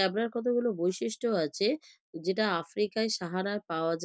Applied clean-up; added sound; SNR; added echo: none; none; none; none.